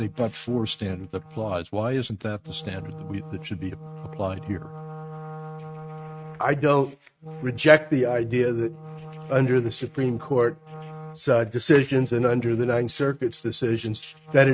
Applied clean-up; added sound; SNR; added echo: neural mask model RNNoise.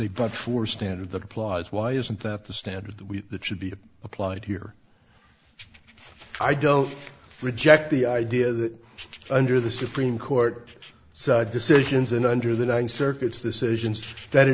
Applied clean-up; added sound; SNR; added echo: none; none; none; none.